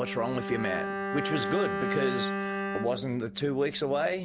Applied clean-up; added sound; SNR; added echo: none; Bowed string instrument; 3 dB; none.